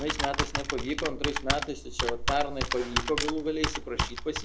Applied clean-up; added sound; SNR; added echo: none; Computer keyboard; -1 dB; none.